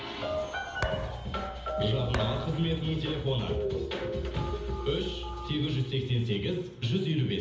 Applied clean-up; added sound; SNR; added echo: none; Thump, thud; 7 dB; reverberation time 0.7 s.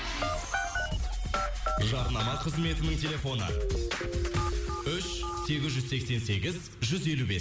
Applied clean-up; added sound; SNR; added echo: none; none; none; none.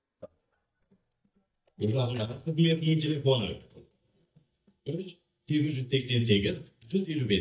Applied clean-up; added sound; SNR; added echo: neural mask model DeepFilterNet 3.